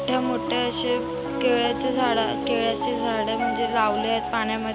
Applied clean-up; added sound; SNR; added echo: none; Piano; 2 dB; none.